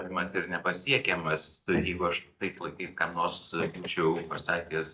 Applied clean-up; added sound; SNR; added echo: neural mask model DeepFilterNet 3.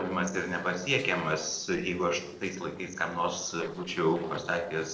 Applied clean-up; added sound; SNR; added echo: neural separator model SepFormer DNS4.